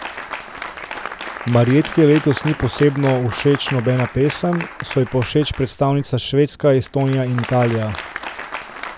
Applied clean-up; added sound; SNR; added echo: none; Applause; 12 dB; none.